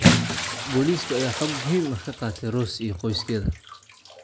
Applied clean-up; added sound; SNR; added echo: none; Bathtub (filling or washing) / Splash, splatter; 0 dB; none.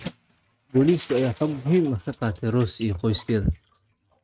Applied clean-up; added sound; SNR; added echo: neural mask model RNNoise.